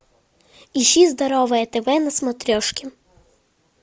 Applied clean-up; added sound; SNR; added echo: none; none; none; none.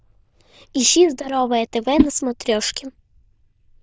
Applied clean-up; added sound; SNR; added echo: neural diffusion model UNIVERSE++.